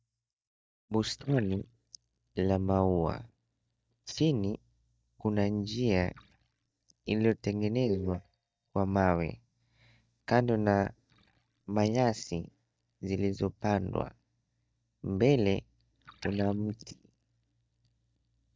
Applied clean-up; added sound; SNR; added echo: neural mask model DeepFilterNet 3.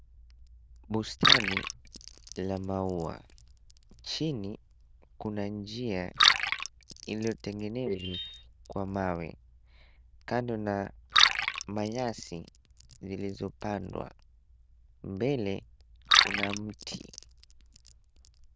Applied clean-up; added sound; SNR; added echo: neural diffusion model UNIVERSE++.